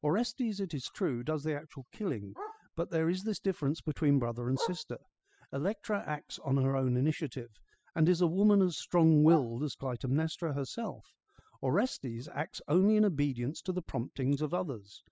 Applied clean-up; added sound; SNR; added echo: classical method spectral subtraction.